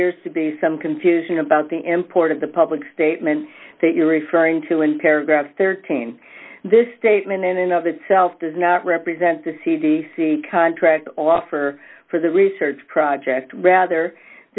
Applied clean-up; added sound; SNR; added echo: none; none; none; none.